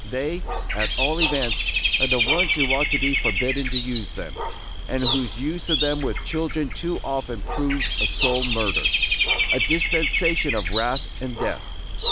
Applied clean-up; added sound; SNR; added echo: none; Bird / Dog; -4 dB; none.